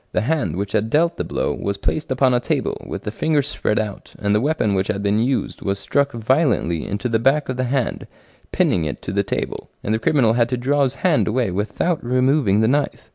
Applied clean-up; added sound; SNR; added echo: none; none; none; none.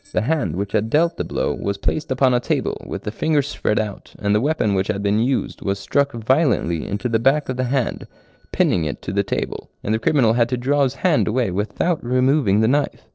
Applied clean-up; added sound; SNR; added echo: neural separator model SepFormer DNS4.